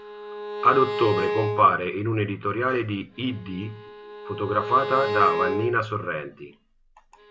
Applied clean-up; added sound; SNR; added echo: none; Bowed string instrument; 7 dB; none.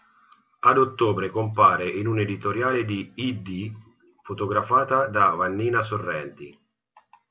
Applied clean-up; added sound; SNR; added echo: none; none; none; none.